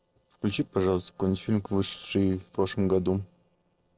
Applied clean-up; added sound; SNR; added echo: neural separator model SepFormer DNS4.